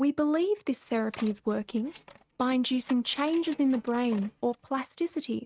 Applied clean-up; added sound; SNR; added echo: neural mask model RNNoise.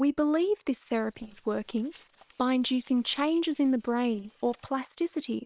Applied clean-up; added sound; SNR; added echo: neural separator model SepFormer WHAM!.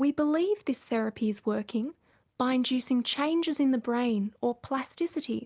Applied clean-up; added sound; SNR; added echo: none; none; none; none.